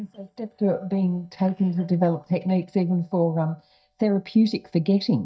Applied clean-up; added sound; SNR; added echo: neural mask model DeepFilterNet 3.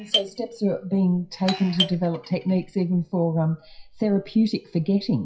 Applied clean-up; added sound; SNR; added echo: classical method WPE with log-MMSE.